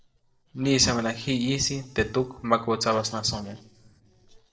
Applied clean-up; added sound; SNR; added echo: neural separator model SepFormer DNS4.